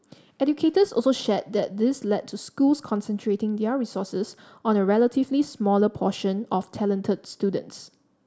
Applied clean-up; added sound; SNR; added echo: none; none; none; none.